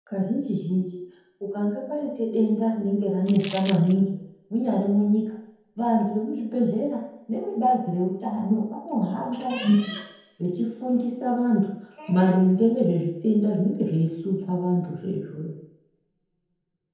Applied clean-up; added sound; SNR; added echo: none; Crumpling, crinkling; 14 dB; reverberation time 0.9 s.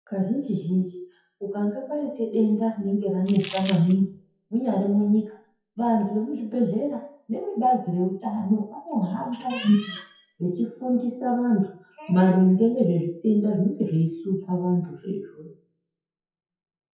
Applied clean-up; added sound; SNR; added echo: classical method WPE with log-MMSE.